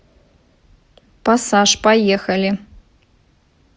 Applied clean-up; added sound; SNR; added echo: none; none; none; none.